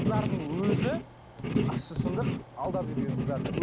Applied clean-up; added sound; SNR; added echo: none; Writing; -5 dB; none.